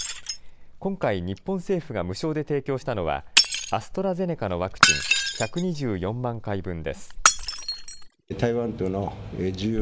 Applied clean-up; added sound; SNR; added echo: none; Shatter; 1 dB; none.